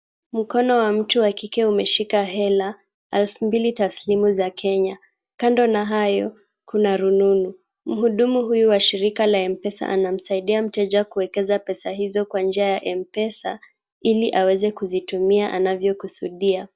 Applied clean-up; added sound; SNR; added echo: none; none; none; none.